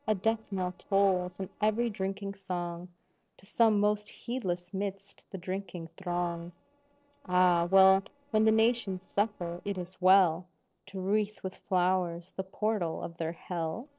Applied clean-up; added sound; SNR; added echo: neural separator model SepFormer DNS4.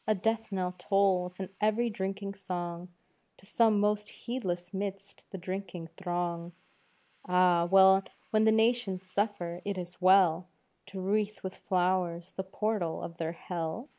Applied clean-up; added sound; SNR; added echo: neural mask model Resemble Enhance denoiser.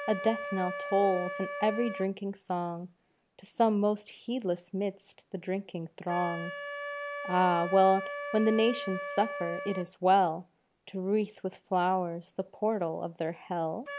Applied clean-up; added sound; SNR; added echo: none; Wind instrument, woodwind instrument; 11 dB; none.